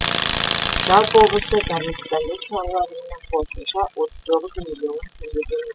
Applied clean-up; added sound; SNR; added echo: classical method spectral subtraction.